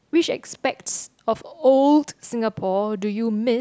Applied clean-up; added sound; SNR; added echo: none; none; none; none.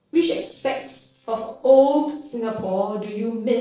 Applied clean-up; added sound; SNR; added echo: neural separator model SepFormer DNS4.